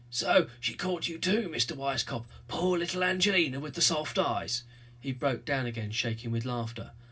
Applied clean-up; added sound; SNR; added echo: none; none; none; reverberation time 0.4 s.